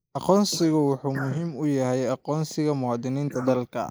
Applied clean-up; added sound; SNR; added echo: neural mask model Resemble Enhance denoiser.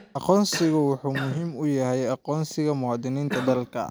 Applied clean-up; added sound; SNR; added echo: none; Cough; 13 dB; none.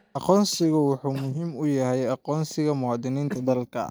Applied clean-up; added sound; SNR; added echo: neural mask model DeepFilterNet 3.